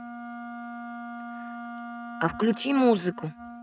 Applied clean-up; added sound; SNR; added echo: neural mask model RNNoise.